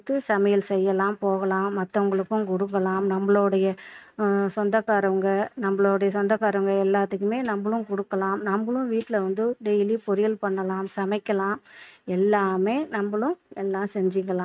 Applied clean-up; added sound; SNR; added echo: neural mask model RNNoise.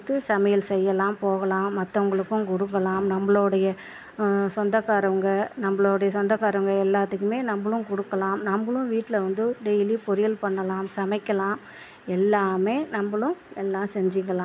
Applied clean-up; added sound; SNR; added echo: none; none; none; none.